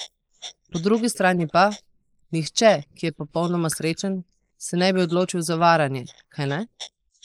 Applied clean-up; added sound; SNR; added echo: neural mask model Resemble Enhance denoiser.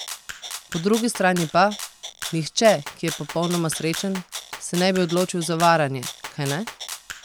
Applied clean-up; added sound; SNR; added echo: none; Rattle (instrument); 12 dB; none.